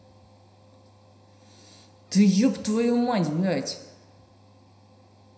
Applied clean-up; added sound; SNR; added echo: none; none; none; reverberation time 0.9 s.